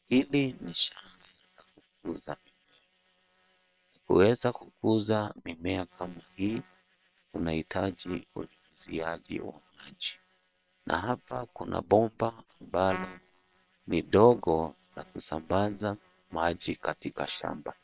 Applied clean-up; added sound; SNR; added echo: neural separator model SepFormer WHAM!.